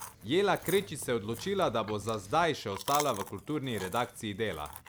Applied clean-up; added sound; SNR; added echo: none; Chewing, mastication; 13 dB; none.